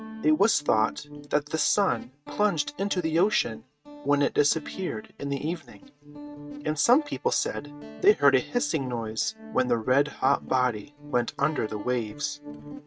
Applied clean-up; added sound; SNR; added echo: neural mask model RNNoise.